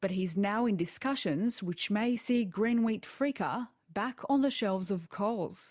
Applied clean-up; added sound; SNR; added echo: none; none; none; none.